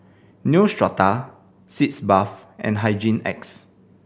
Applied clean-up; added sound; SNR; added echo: none; none; none; none.